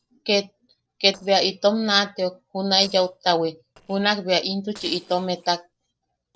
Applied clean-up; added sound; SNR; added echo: neural separator model SepFormer DNS4.